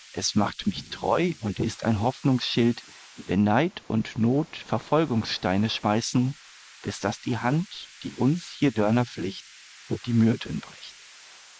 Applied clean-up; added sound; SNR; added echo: neural mask model Resemble Enhance denoiser.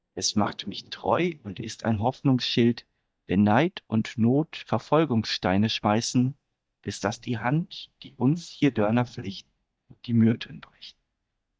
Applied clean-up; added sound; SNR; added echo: neural mask model DeepFilterNet 3.